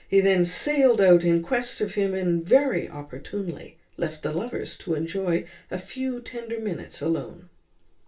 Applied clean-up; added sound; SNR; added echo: none; none; none; reverberation time 0.2 s.